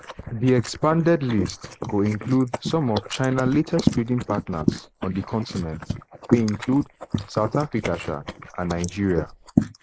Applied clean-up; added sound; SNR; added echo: neural mask model Resemble Enhance denoiser.